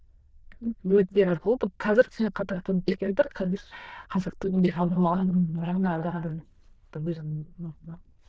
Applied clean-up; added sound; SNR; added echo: neural diffusion model UNIVERSE++.